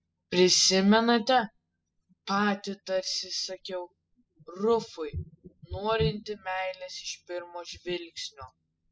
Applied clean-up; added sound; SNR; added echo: classical method spectral subtraction.